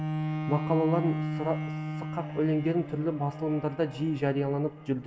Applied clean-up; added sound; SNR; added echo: none; Bowed string instrument; 4 dB; reverberation time 1.8 s.